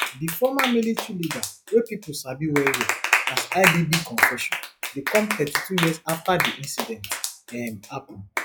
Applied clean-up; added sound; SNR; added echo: classical method log-MMSE.